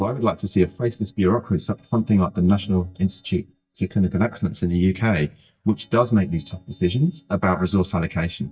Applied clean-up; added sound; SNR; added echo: neural mask model DeepFilterNet 3.